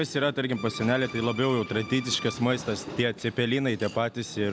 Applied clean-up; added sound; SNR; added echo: none; Bowed string instrument; 16 dB; none.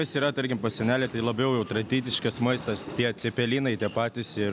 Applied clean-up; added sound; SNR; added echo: none; none; none; none.